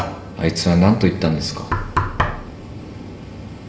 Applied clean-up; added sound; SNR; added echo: none; Knock; 5 dB; reverberation time 1.8 s.